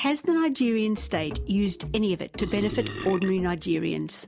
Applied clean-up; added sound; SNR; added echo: none; Burping, eructation; 9 dB; none.